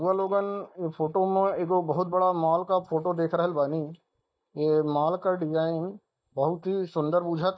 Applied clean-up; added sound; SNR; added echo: neural mask model DeepFilterNet 3.